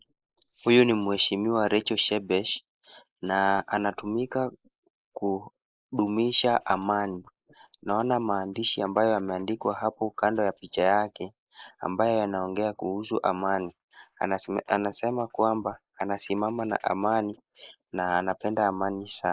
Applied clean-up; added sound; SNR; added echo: neural mask model Resemble Enhance denoiser.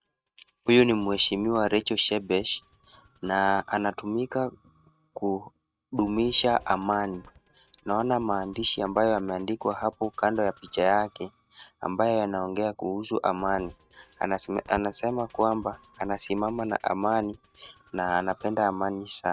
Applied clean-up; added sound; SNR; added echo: neural mask model RNNoise.